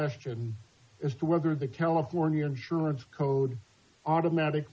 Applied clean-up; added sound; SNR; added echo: none; none; none; none.